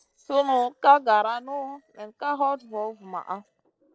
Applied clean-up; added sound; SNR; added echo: neural separator model SepFormer DNS4.